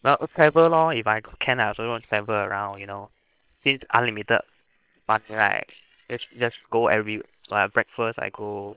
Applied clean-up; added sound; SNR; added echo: neural separator model SepFormer WHAM!.